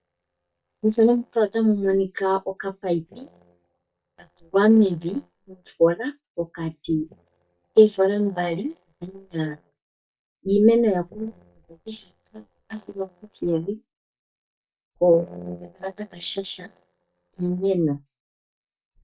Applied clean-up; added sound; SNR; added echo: neural mask model DeepFilterNet 3.